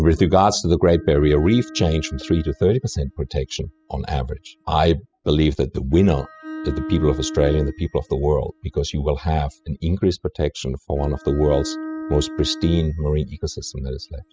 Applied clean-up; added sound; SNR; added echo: classical method spectral subtraction.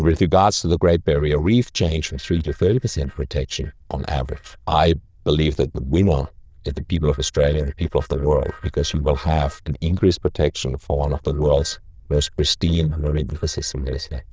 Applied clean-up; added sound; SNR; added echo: neural diffusion model UNIVERSE++.